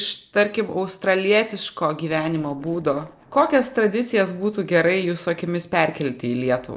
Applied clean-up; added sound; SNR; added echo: neural separator model SepFormer DNS4.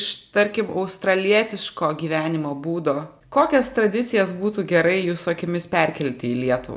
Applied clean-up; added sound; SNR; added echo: none; none; none; none.